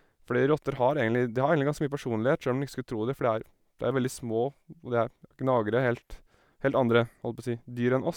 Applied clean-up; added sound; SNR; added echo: none; none; none; none.